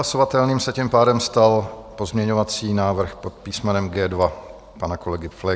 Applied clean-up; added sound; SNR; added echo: none; none; none; none.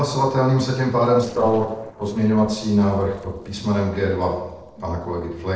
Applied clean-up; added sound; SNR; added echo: neural separator model SepFormer DNS4.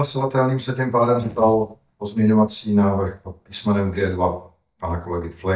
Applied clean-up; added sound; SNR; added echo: neural mask model DeepFilterNet 3.